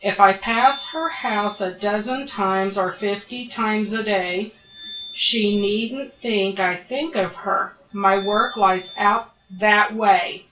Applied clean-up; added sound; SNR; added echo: none; Glass; 18 dB; reverberation time 0.2 s.